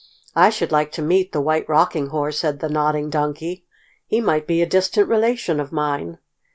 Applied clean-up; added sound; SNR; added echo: none; none; none; none.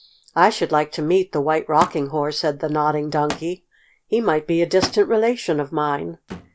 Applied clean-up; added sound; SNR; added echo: none; Thump, thud; 16 dB; none.